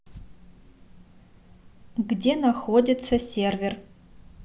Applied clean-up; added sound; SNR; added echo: none; none; none; none.